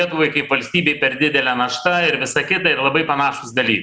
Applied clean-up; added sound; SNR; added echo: none; none; none; none.